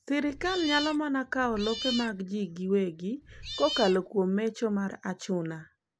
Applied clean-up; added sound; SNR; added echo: none; Cat; 8 dB; none.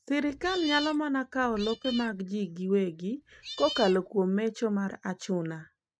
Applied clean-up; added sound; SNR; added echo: neural mask model RNNoise.